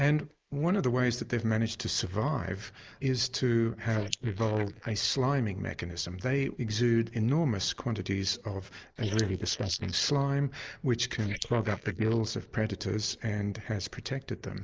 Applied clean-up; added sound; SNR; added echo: neural mask model Resemble Enhance denoiser.